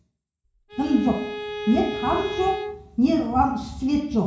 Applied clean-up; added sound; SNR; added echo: none; Bowed string instrument; 9 dB; reverberation time 0.6 s.